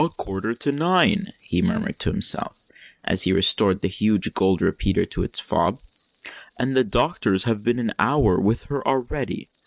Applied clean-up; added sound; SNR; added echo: neural mask model RNNoise.